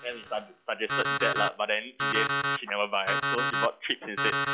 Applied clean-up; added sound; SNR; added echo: classical method log-MMSE.